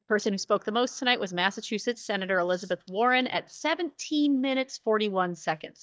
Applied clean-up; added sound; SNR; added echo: neural mask model DeepFilterNet 3.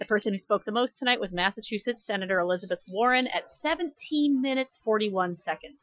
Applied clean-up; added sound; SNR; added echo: classical method Wiener filter.